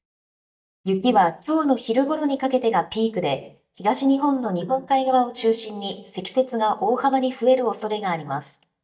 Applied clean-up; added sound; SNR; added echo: neural mask model DeepFilterNet 3.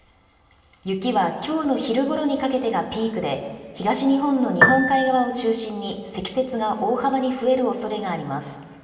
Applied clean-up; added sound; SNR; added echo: none; Piano; -1 dB; reverberation time 2.4 s.